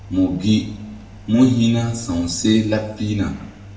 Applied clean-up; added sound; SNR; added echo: none; Engine; 20 dB; reverberation time 0.9 s.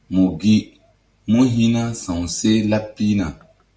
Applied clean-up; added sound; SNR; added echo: none; none; none; none.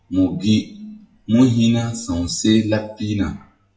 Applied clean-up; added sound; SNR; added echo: classical method WPE with log-MMSE.